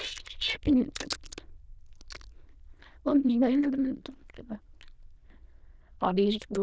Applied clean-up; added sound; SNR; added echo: neural diffusion model UNIVERSE++.